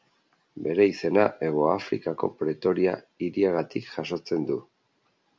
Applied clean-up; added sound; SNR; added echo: none; none; none; none.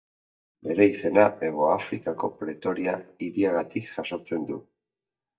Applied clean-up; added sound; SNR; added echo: neural mask model DeepFilterNet 3.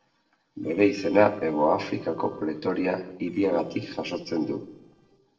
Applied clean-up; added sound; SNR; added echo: neural separator model SepFormer DNS4.